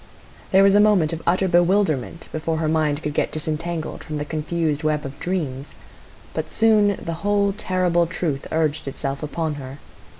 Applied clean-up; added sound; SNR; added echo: none; none; none; none.